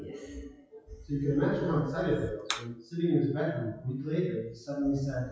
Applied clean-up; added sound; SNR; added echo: classical method WPE with log-MMSE.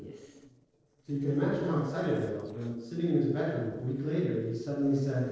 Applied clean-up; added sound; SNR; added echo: neural separator model SepFormer DNS4.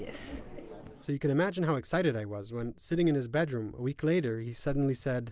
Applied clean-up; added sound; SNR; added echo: none; none; none; none.